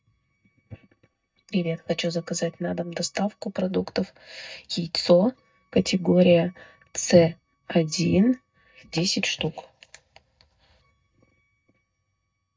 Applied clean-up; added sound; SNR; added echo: neural mask model DeepFilterNet 3.